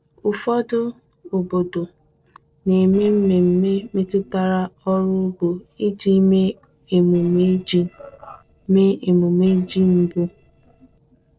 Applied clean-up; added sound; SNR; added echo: neural separator model SepFormer DNS4.